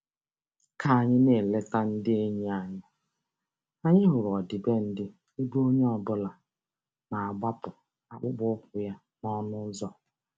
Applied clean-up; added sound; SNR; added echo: none; none; none; none.